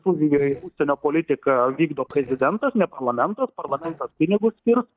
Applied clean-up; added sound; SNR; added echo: neural mask model DeepFilterNet 3.